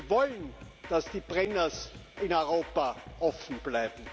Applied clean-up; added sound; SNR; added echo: none; Drum kit; 16 dB; none.